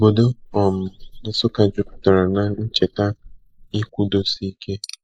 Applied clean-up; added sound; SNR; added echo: neural mask model Resemble Enhance denoiser.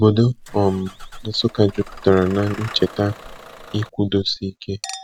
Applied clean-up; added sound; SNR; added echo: none; Engine starting / Bus + Chink, clink; 17 dB; none.